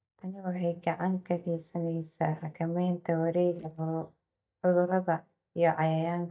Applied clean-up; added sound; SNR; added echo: neural mask model DeepFilterNet 3.